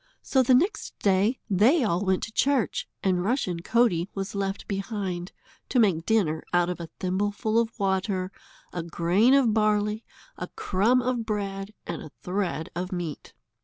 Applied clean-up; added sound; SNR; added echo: none; none; none; none.